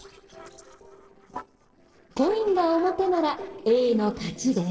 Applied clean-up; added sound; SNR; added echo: neural separator model SepFormer DNS4.